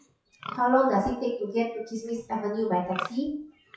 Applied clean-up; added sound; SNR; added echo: classical method WPE with log-MMSE.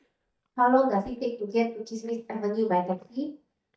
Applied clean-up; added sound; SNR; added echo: neural mask model DeepFilterNet 3.